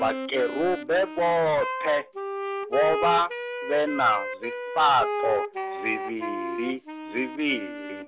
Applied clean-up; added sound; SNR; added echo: none; Wind instrument, woodwind instrument; 6 dB; none.